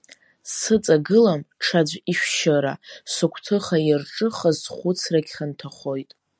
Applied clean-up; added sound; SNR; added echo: none; none; none; none.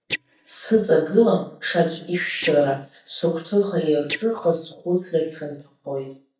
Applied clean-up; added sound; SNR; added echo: neural mask model DeepFilterNet 3.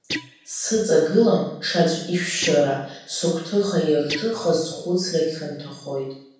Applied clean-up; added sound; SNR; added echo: none; Guitar; 14 dB; reverberation time 0.7 s.